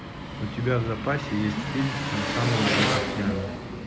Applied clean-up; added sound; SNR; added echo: none; Engine; 0 dB; none.